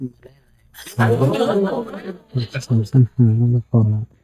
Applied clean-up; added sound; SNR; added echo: neural mask model DeepFilterNet 3.